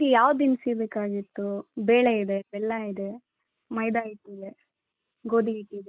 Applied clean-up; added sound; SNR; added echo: neural mask model Resemble Enhance denoiser.